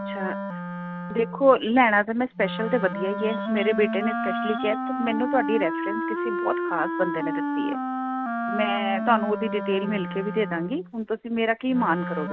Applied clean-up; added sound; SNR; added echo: none; Wind instrument, woodwind instrument; 4 dB; none.